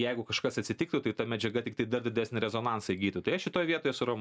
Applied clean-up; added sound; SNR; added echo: none; none; none; none.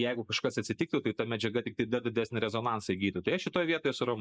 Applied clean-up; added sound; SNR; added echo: neural mask model Resemble Enhance denoiser.